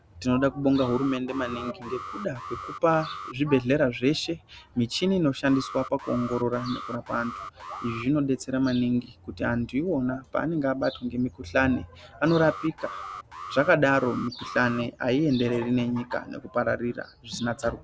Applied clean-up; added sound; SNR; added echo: none; Alarm; 13 dB; none.